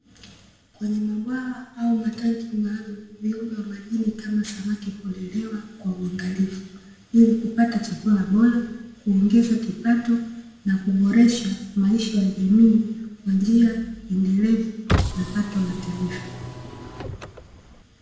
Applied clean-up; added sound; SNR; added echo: none; Car; 6 dB; reverberation time 0.9 s.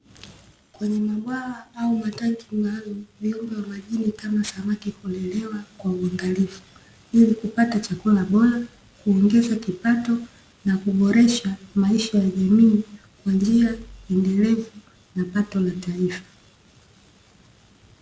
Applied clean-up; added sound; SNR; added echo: none; none; none; none.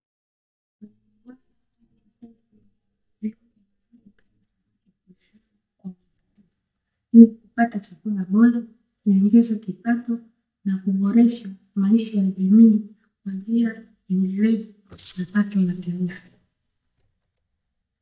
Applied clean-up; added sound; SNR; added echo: neural mask model DeepFilterNet 3.